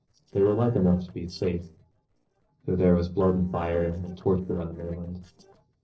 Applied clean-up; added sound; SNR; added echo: neural separator model SepFormer DNS4.